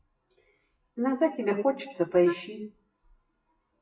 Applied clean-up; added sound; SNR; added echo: classical method WPE with log-MMSE.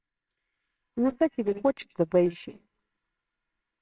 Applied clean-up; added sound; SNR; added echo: neural separator model SepFormer WHAMR!.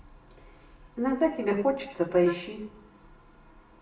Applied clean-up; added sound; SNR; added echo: none; Wind instrument, woodwind instrument; 3 dB; reverberation time 0.7 s.